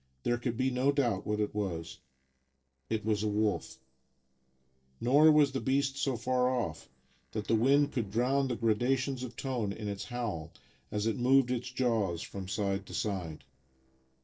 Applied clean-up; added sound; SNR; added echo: neural separator model SepFormer DNS4.